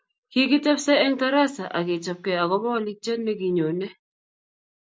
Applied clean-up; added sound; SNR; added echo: none; none; none; none.